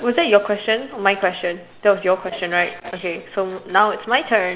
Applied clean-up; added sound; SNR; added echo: none; none; none; none.